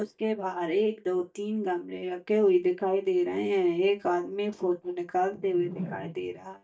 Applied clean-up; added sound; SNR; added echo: neural mask model DeepFilterNet 3.